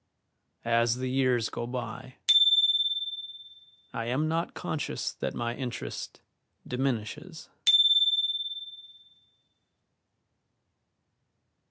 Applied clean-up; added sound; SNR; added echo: none; Bicycle bell; -4 dB; none.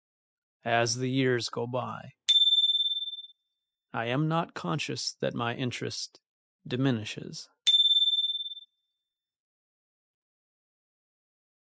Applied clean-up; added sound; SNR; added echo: classical method spectral subtraction.